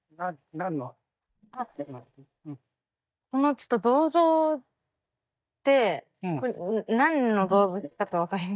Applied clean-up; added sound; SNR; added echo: neural mask model DeepFilterNet 3.